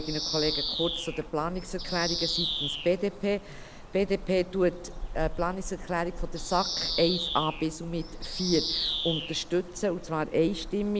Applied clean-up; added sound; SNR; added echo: none; Bird vocalization, bird call, bird song; 5 dB; none.